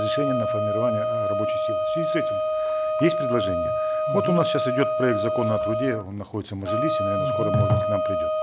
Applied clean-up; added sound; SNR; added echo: none; Wind instrument, woodwind instrument; -3 dB; none.